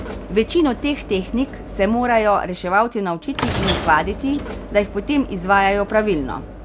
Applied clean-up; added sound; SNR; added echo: none; Sliding door / Train; 10 dB; none.